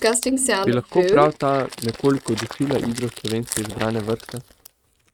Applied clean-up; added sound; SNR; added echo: neural mask model RNNoise.